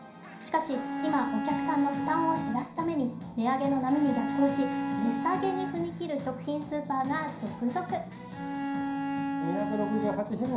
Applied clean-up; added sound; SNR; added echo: none; Bowed string instrument; 2 dB; reverberation time 0.5 s.